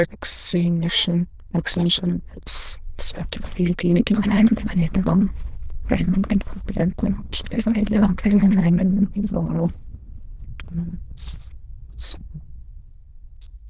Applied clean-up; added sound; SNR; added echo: neural diffusion model UNIVERSE++.